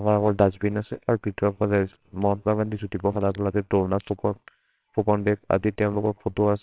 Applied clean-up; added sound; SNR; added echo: neural separator model SepFormer WHAMR!.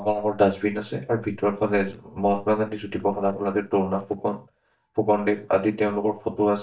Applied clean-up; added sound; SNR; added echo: neural mask model DeepFilterNet 3.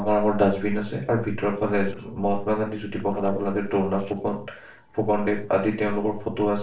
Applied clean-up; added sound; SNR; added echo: neural separator model SepFormer DNS4.